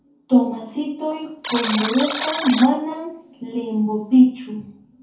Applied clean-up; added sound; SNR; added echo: none; Alarm; 7 dB; reverberation time 0.6 s.